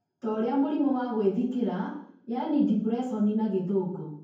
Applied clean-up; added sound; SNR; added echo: none; none; none; reverberation time 0.9 s.